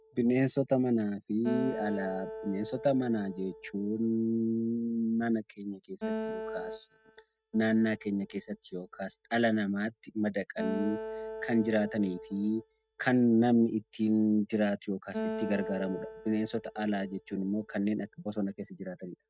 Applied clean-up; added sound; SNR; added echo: neural mask model RNNoise.